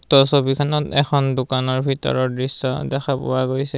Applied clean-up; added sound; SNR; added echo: none; none; none; none.